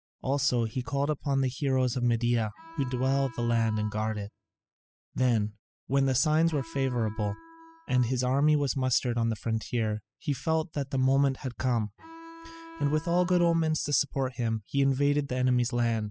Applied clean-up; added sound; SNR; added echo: classical method spectral subtraction.